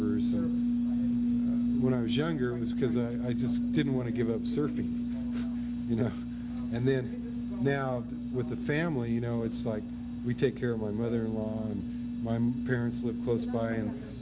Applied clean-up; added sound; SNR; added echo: none; none; none; none.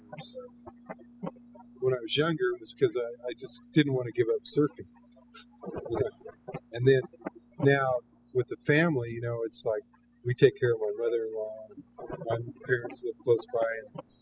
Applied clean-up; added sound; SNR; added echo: classical method spectral subtraction.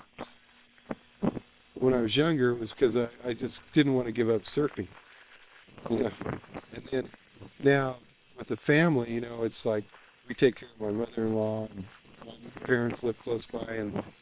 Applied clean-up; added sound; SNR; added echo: neural separator model SepFormer WHAM!.